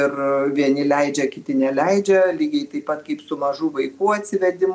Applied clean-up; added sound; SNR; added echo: none; none; none; none.